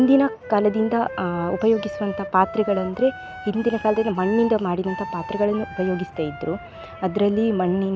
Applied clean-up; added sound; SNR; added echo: none; Wind instrument, woodwind instrument; 13 dB; none.